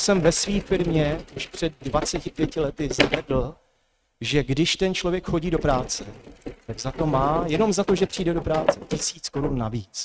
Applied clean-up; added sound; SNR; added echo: neural mask model RNNoise.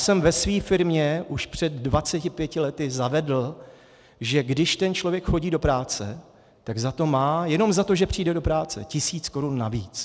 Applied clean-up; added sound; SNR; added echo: none; none; none; none.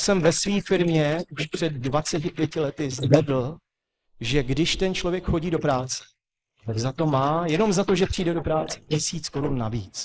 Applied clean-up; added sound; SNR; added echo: neural mask model Resemble Enhance denoiser.